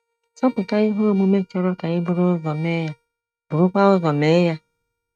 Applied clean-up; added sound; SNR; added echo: neural mask model RNNoise.